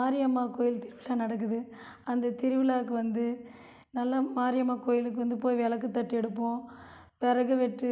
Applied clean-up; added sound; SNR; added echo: none; none; none; none.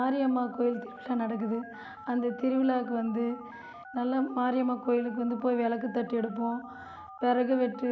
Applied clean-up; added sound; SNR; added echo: none; Telephone; 17 dB; none.